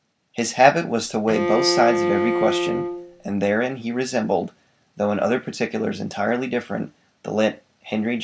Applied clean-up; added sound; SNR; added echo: none; Bowed string instrument; 1 dB; none.